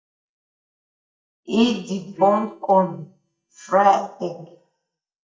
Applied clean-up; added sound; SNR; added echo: neural mask model DeepFilterNet 3.